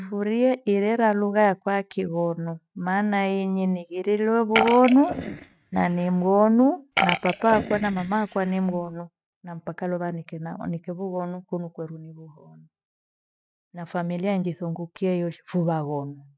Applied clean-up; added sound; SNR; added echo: neural mask model RNNoise.